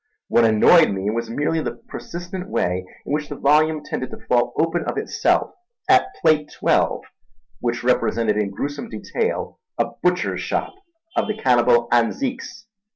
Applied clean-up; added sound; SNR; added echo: none; none; none; none.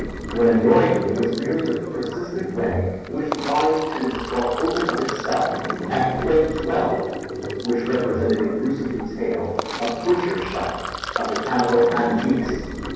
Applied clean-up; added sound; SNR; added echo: none; Sink (filling or washing); 7 dB; reverberation time 1.3 s.